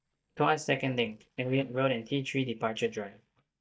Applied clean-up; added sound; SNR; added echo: neural mask model DeepFilterNet 3.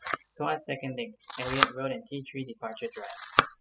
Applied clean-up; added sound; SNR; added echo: classical method spectral subtraction.